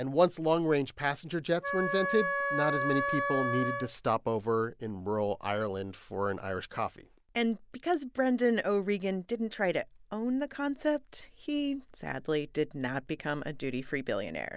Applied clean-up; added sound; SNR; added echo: none; Wind instrument, woodwind instrument; 1 dB; none.